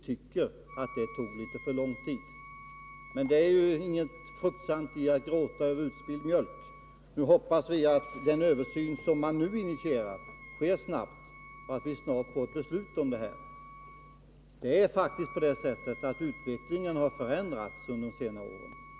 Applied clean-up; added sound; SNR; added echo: none; Wind instrument, woodwind instrument; 18 dB; none.